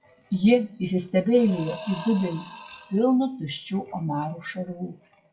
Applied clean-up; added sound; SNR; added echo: classical method WPE with log-MMSE.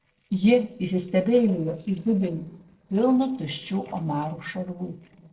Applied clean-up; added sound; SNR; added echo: neural separator model SepFormer DNS4.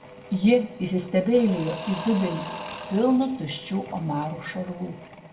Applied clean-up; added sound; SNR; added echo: none; Engine / Drill / Mechanisms; 14 dB; reverberation time 0.6 s.